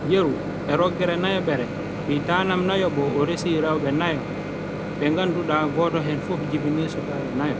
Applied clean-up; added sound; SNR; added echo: none; Microwave oven; 5 dB; none.